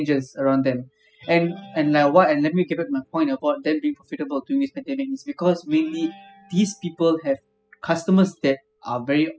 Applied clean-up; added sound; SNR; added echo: classical method spectral subtraction.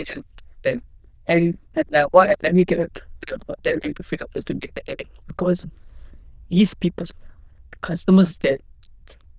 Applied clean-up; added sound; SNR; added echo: neural diffusion model UNIVERSE++.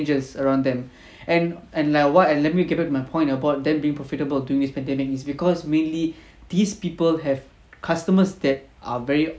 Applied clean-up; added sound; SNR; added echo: none; none; none; none.